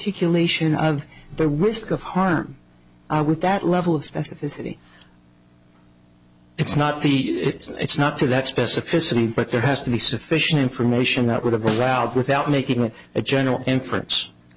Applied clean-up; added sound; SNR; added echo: none; Snare drum; 14 dB; none.